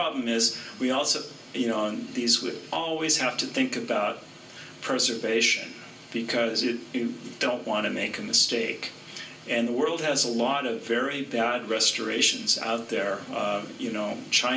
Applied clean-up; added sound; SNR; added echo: none; none; none; reverberation time 0.3 s.